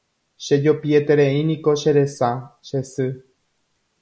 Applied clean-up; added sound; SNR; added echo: none; none; none; none.